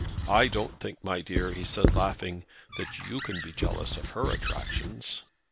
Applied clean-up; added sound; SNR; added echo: none; Squeak / Writing; -1 dB; none.